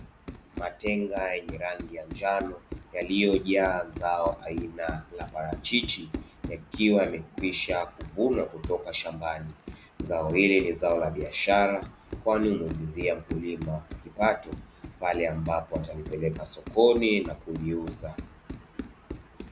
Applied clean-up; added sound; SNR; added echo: none; Run; 13 dB; none.